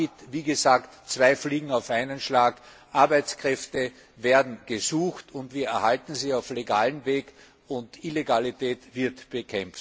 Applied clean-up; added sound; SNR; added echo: none; none; none; none.